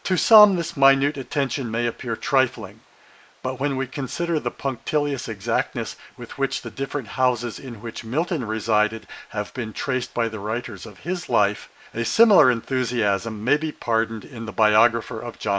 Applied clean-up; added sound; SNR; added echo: neural mask model Resemble Enhance denoiser.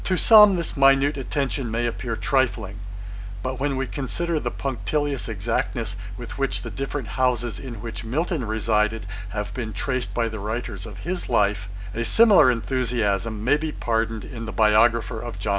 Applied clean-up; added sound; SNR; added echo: none; Mechanical fan; 6 dB; none.